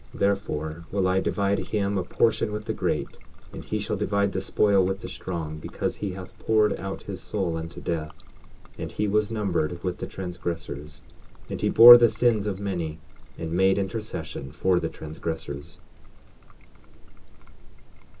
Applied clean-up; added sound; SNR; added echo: none; Trickle, dribble; 13 dB; reverberation time 0.2 s.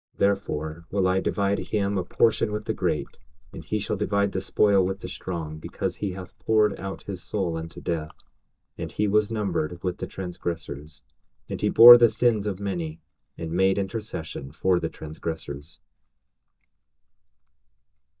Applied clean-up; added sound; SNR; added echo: neural mask model DeepFilterNet 3.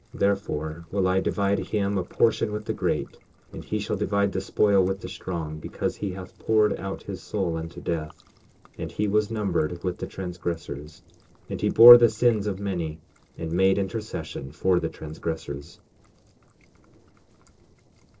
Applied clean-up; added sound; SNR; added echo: neural separator model SepFormer DNS4.